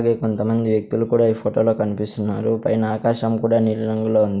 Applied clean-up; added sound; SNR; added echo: none; none; none; none.